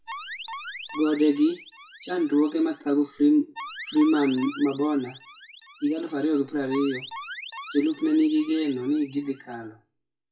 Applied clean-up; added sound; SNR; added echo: classical method WPE with log-MMSE.